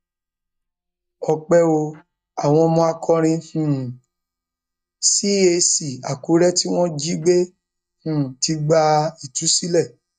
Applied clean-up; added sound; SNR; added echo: neural mask model DeepFilterNet 3.